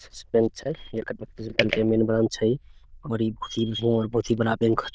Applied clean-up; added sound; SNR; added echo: neural diffusion model UNIVERSE++.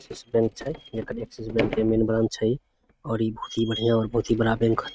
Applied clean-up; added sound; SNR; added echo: neural mask model RNNoise.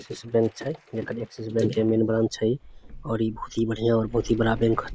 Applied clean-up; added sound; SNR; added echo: neural mask model Resemble Enhance denoiser.